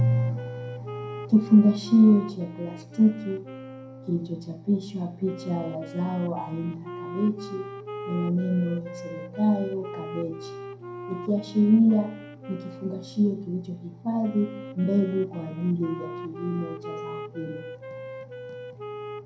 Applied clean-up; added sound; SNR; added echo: none; Wind instrument, woodwind instrument; 14 dB; reverberation time 0.5 s.